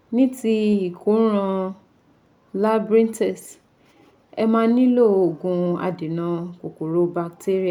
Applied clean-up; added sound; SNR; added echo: none; none; none; none.